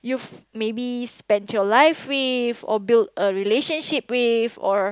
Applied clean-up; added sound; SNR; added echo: none; none; none; none.